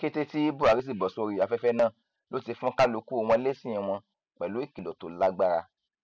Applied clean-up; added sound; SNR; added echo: none; none; none; none.